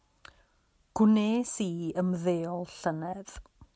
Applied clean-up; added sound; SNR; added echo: none; none; none; none.